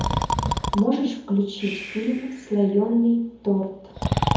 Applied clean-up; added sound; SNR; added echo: none; Breathing; 4 dB; reverberation time 0.7 s.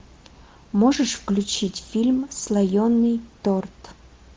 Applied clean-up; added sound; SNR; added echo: none; none; none; none.